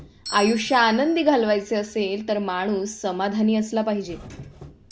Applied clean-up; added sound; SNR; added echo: none; Doorbell; 19 dB; none.